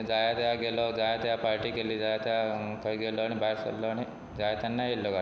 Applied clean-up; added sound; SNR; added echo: none; none; none; none.